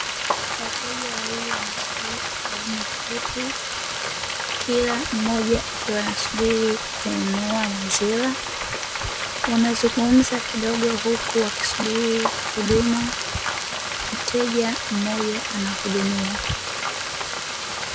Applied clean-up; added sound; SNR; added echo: none; Frying (food); 3 dB; none.